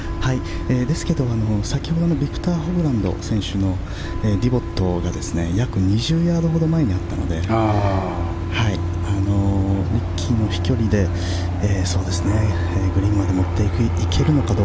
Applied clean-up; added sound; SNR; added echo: none; Wind instrument, woodwind instrument; 17 dB; none.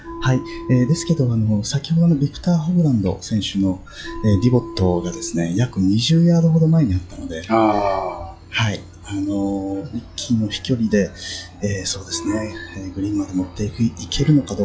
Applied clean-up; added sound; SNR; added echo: classical method log-MMSE.